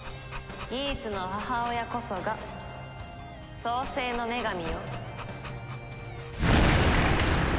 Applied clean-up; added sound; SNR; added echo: none; Dog; 16 dB; none.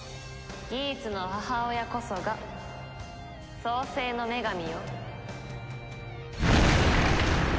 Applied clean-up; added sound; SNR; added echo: none; none; none; none.